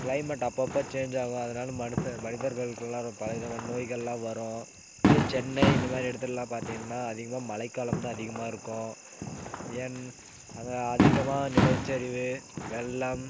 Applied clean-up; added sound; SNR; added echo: none; Fireworks; -1 dB; none.